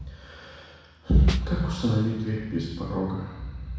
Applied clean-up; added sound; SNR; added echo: none; Snare drum; 9 dB; reverberation time 1.1 s.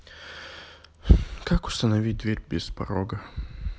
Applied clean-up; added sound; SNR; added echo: none; none; none; none.